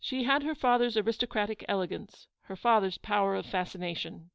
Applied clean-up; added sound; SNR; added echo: none; none; none; none.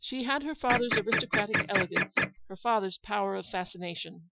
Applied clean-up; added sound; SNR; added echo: classical method Wiener filter.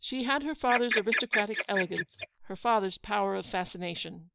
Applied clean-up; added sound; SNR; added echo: neural mask model Resemble Enhance denoiser.